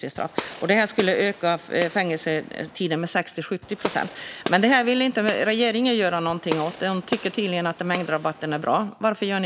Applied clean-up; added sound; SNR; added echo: none; Gunshot, gunfire; 13 dB; none.